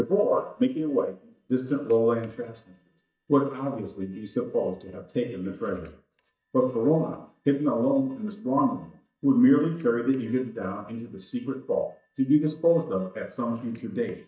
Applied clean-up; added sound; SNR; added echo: neural mask model DeepFilterNet 3.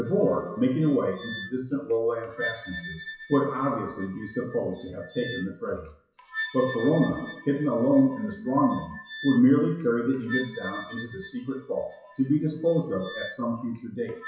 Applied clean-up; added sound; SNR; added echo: classical method WPE with log-MMSE.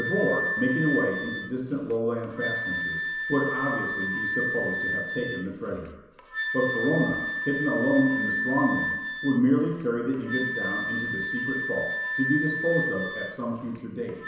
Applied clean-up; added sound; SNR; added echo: none; Wind instrument, woodwind instrument; 3 dB; reverberation time 1.0 s.